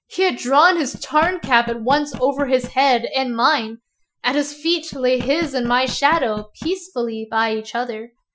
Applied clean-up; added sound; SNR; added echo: classical method Wiener filter.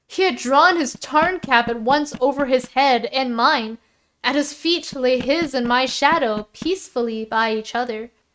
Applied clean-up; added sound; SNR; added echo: neural mask model RNNoise.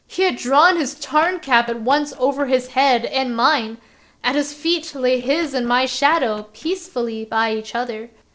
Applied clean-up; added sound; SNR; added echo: neural separator model SepFormer DNS4.